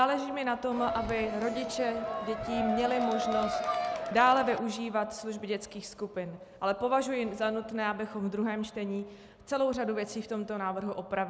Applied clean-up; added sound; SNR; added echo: none; Crowd; 2 dB; none.